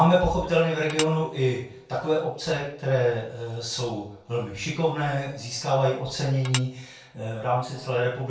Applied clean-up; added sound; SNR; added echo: none; Tap / Dishes, pots, and pans; 7 dB; reverberation time 0.3 s.